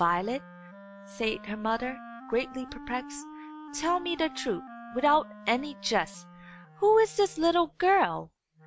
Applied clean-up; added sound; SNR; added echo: none; Wind instrument, woodwind instrument; 17 dB; none.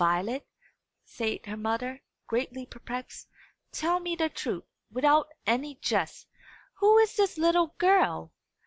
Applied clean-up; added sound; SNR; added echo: none; none; none; none.